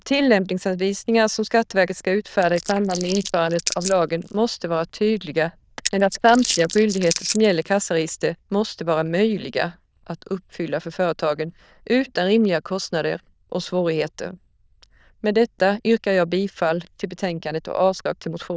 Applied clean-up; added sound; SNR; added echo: neural diffusion model UNIVERSE++.